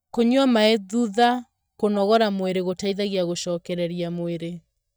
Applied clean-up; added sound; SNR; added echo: neural mask model DeepFilterNet 3.